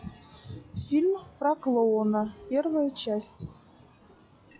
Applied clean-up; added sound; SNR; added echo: classical method log-MMSE.